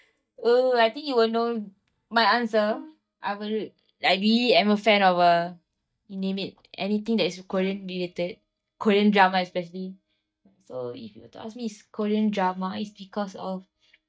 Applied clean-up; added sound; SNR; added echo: neural mask model DeepFilterNet 3.